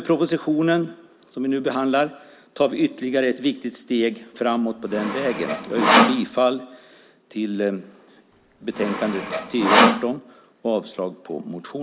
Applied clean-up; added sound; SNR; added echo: none; Sawing; -2 dB; none.